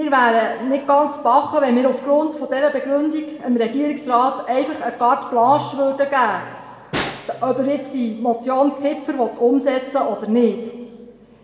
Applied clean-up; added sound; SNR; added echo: none; Snare drum; 14 dB; reverberation time 1.5 s.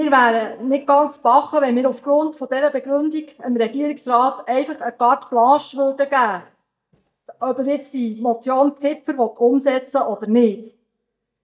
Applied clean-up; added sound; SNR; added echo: neural mask model DeepFilterNet 3.